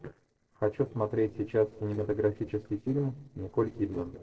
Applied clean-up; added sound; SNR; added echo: neural separator model SepFormer DNS4.